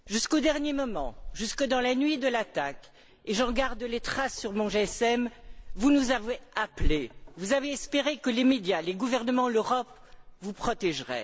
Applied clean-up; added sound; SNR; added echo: none; Meow / Purr; 15 dB; none.